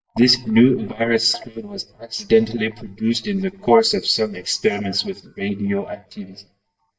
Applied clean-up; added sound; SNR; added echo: neural mask model DeepFilterNet 3.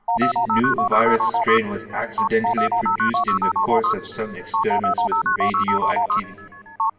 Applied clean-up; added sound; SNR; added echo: none; Telephone; -3 dB; reverberation time 1.8 s.